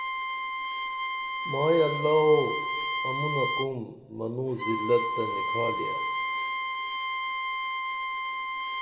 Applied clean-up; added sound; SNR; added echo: none; Bowed string instrument; 1 dB; reverberation time 1.3 s.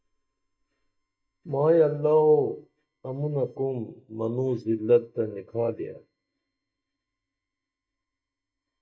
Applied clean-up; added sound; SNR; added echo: neural mask model DeepFilterNet 3.